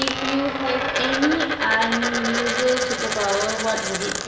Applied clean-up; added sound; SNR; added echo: none; Coin (dropping); 1 dB; reverberation time 2.8 s.